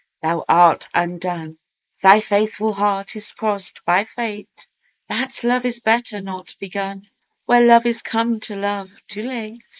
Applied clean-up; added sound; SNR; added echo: neural mask model Resemble Enhance denoiser.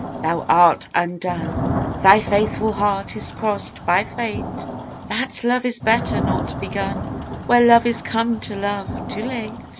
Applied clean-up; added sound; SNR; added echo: none; Thunder / Rain; 7 dB; none.